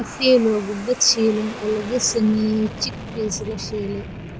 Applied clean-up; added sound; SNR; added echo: none; Fixed-wing aircraft, airplane; 12 dB; none.